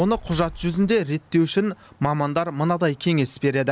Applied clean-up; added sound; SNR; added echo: none; none; none; none.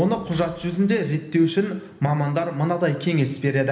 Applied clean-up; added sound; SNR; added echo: none; none; none; reverberation time 1.1 s.